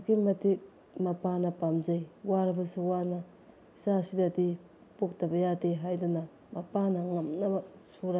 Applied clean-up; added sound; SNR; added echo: none; none; none; none.